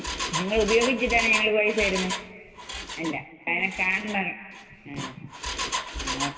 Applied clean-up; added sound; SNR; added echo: none; Engine; 6 dB; reverberation time 2.3 s.